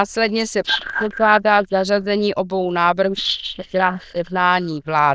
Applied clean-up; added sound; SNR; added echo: neural diffusion model UNIVERSE++.